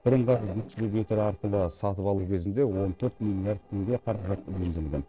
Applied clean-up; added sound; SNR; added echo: neural separator model SepFormer DNS4.